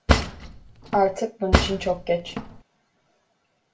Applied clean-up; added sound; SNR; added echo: none; Cutlery, silverware / Drawer open or close; -3 dB; reverberation time 0.2 s.